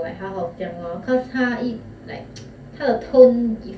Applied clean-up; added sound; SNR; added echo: none; none; none; reverberation time 0.3 s.